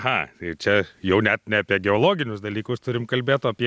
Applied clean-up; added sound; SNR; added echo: none; none; none; none.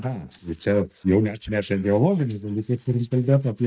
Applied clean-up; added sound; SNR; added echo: neural mask model DeepFilterNet 3.